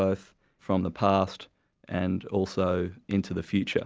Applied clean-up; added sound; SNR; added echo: none; none; none; none.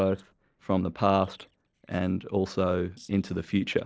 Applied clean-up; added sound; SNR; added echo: neural separator model SepFormer DNS4.